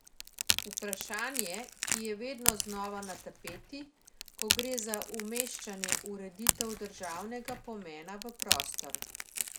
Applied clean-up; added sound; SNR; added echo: none; Crack / Crackle; -4 dB; none.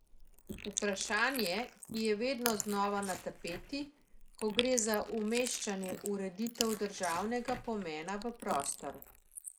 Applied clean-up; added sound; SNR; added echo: neural mask model Resemble Enhance denoiser.